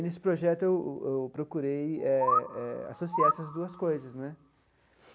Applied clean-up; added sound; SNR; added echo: none; Bird; 1 dB; none.